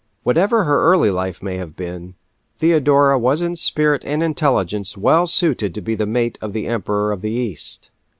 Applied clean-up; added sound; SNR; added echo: none; none; none; none.